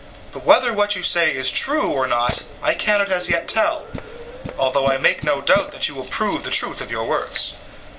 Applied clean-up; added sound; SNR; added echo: none; Tools; 13 dB; none.